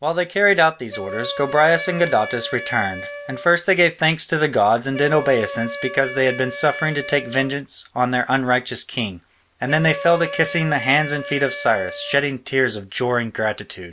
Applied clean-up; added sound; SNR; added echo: none; Wind instrument, woodwind instrument; 12 dB; none.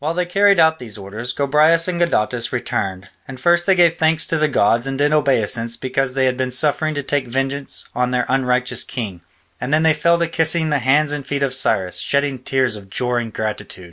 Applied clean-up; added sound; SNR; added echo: none; none; none; none.